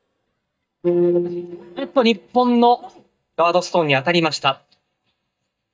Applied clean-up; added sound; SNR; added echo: neural mask model DeepFilterNet 3.